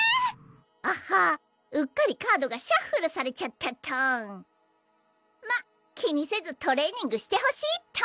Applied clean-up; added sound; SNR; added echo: none; none; none; none.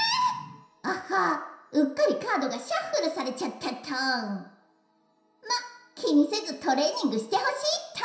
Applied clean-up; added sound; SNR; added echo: none; none; none; reverberation time 0.7 s.